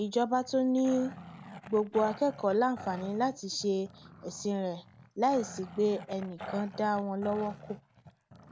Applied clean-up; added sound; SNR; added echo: none; Growling; 16 dB; none.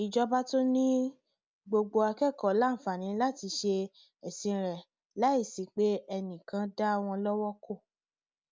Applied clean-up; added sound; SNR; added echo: none; none; none; none.